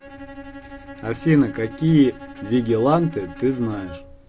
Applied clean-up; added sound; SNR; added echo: none; Bowed string instrument; 17 dB; none.